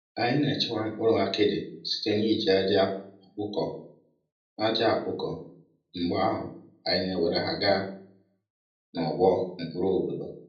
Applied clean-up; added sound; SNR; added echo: none; none; none; reverberation time 0.6 s.